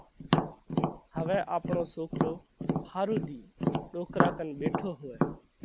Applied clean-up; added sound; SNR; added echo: none; Tap; -3 dB; none.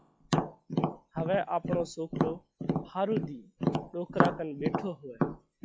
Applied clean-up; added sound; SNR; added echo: classical method log-MMSE.